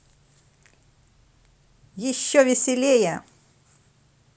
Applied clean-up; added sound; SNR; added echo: none; none; none; none.